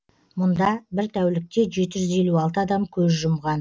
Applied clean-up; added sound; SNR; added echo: none; none; none; none.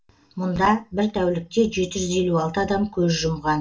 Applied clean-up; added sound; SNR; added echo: none; none; none; reverberation time 0.2 s.